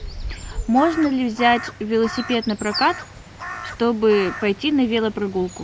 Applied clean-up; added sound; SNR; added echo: none; Crow; 11 dB; none.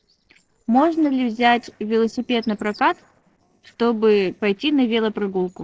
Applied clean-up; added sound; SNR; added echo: neural separator model SepFormer DNS4.